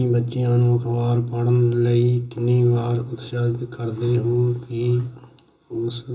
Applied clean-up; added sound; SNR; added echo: none; none; none; reverberation time 0.2 s.